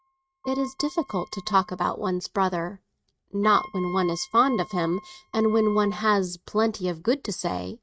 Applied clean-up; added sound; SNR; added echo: neural mask model RNNoise.